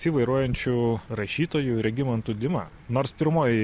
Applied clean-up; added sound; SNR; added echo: none; none; none; none.